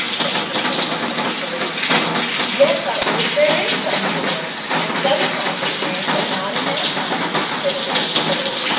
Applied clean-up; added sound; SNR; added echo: none; Rain; -4 dB; reverberation time 0.6 s.